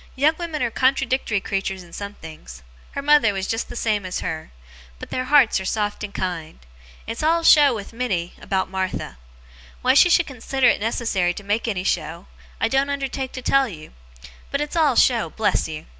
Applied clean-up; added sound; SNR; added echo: none; none; none; none.